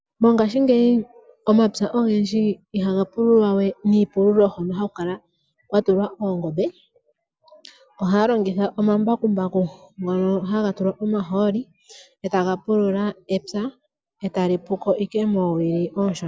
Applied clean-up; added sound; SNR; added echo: none; none; none; none.